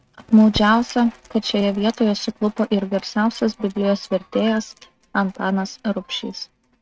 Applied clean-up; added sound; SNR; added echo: neural mask model RNNoise.